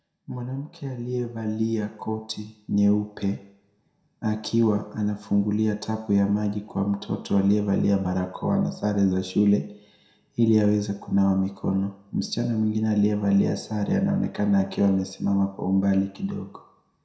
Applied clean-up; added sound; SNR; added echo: none; none; none; reverberation time 0.5 s.